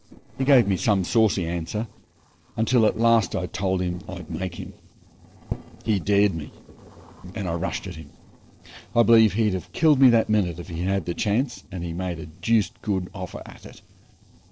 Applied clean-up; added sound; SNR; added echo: neural separator model SepFormer DNS4.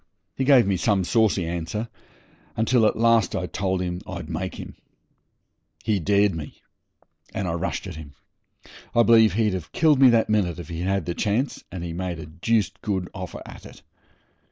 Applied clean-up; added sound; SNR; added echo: none; none; none; none.